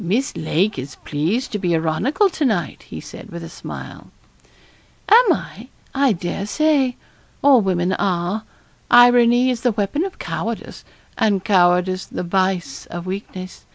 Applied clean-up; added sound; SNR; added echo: none; none; none; none.